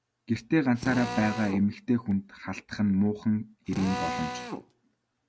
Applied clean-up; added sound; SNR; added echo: none; Drill; 10 dB; none.